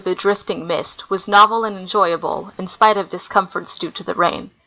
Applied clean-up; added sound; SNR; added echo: none; none; none; none.